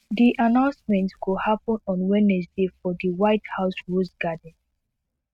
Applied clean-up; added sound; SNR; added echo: neural mask model RNNoise.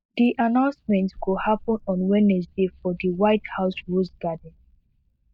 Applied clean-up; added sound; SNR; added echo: neural mask model DeepFilterNet 3.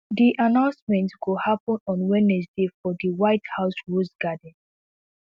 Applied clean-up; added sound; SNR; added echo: none; none; none; none.